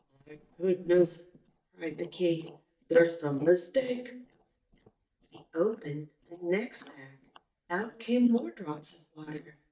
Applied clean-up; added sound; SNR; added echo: neural mask model DeepFilterNet 3.